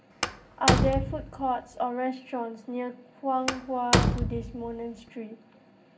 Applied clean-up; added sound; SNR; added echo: none; Slam; -4 dB; reverberation time 0.4 s.